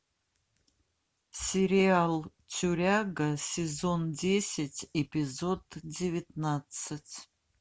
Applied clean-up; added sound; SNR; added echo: none; none; none; none.